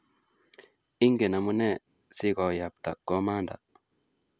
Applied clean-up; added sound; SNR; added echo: none; none; none; none.